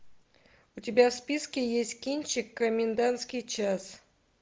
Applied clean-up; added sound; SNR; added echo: none; none; none; none.